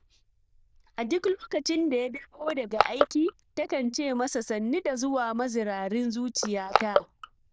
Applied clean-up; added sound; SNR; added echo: neural diffusion model UNIVERSE++.